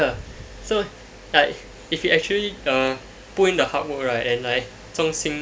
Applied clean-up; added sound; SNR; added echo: none; Bowed string instrument; 18 dB; none.